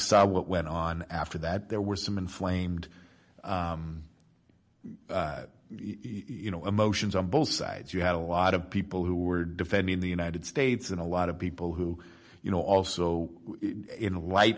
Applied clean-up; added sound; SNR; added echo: none; none; none; none.